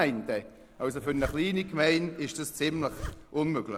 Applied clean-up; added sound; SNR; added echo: none; Zipper (clothing); 14 dB; none.